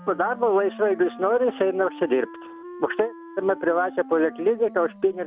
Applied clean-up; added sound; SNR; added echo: none; Wind instrument, woodwind instrument; 16 dB; none.